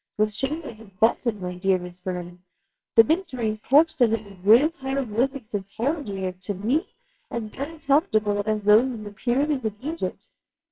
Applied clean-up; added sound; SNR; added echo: neural separator model SepFormer WHAMR!.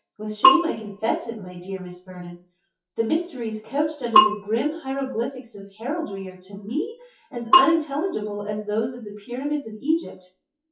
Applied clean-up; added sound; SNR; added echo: classical method WPE with log-MMSE.